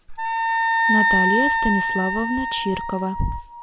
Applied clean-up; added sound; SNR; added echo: none; Wind instrument, woodwind instrument; -3 dB; none.